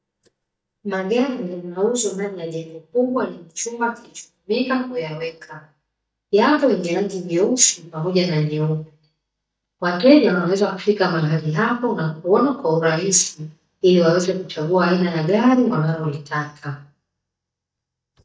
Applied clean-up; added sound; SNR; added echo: neural mask model DeepFilterNet 3.